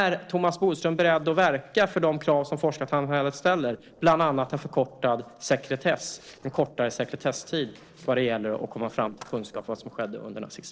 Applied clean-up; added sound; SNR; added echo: neural separator model SepFormer DNS4.